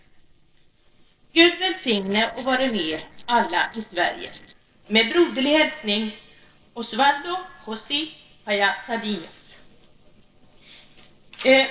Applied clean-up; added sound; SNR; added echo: neural separator model SepFormer DNS4.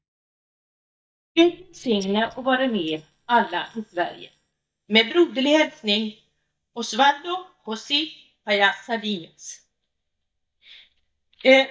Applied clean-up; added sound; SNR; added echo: neural mask model DeepFilterNet 3.